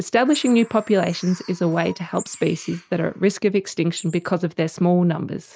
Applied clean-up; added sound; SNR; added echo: neural mask model RNNoise.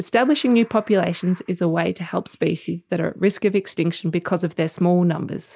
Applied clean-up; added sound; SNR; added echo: neural mask model DeepFilterNet 3.